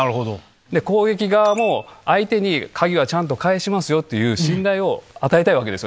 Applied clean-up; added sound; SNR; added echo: none; none; none; none.